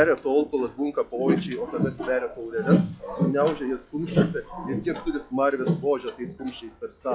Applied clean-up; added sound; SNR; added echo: classical method log-MMSE.